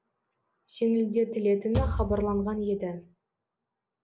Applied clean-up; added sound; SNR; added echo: none; Bass drum / Thump, thud; 3 dB; none.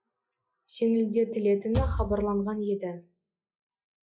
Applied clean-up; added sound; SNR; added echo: classical method log-MMSE.